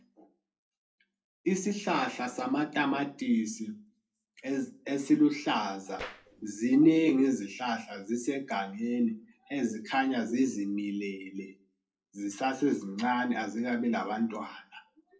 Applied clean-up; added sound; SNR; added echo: neural separator model SepFormer DNS4.